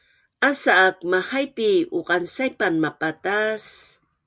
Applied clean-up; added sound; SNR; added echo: none; none; none; none.